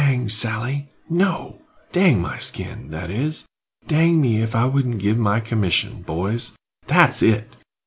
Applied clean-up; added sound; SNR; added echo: none; none; none; none.